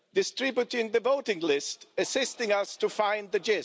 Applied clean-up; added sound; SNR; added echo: none; none; none; none.